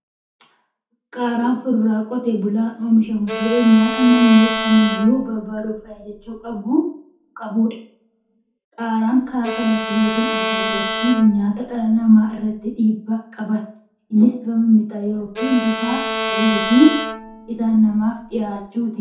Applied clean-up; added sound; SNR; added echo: none; Bowed string instrument; 7 dB; reverberation time 0.5 s.